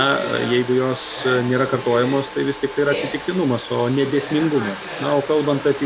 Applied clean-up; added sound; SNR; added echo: none; Domestic sounds, home sounds; 10 dB; none.